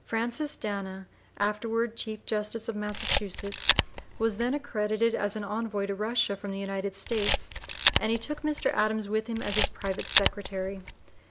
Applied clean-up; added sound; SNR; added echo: none; Camera; -2 dB; none.